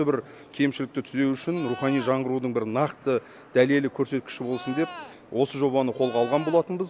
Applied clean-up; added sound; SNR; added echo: none; Livestock, farm animals, working animals; 16 dB; none.